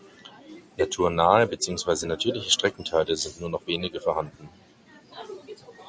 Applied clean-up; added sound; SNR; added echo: none; none; none; none.